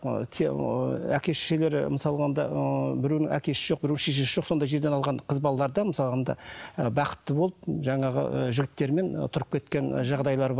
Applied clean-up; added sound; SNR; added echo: none; none; none; none.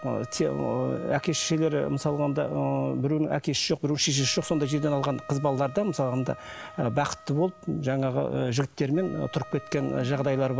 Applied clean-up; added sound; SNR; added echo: none; Wind instrument, woodwind instrument; 20 dB; none.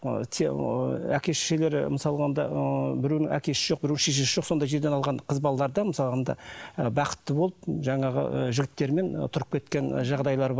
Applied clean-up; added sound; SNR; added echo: neural mask model Resemble Enhance denoiser.